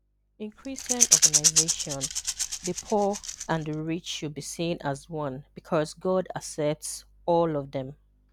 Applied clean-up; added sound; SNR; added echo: none; Rattle / Rattle (instrument); -4 dB; none.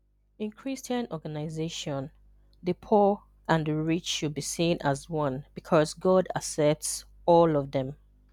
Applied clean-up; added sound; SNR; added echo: none; none; none; none.